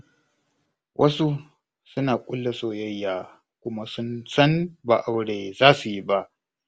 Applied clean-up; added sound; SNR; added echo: none; none; none; none.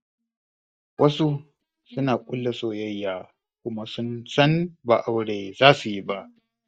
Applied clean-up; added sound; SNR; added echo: neural mask model DeepFilterNet 3.